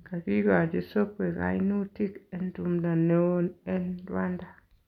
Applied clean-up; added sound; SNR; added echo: none; none; none; none.